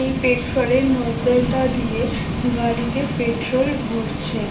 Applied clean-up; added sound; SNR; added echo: none; Waves, surf / Wind; 8 dB; reverberation time 0.4 s.